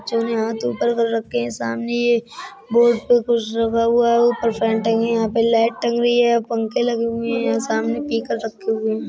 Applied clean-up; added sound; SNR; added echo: none; none; none; none.